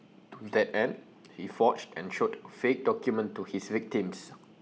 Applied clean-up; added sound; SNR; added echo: none; none; none; none.